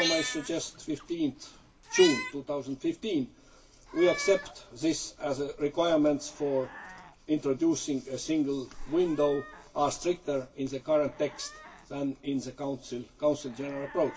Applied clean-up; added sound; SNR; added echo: none; Meow; 12 dB; reverberation time 0.2 s.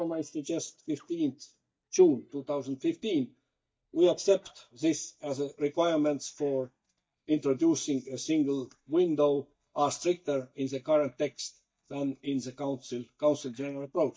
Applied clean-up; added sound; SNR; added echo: neural mask model DeepFilterNet 3.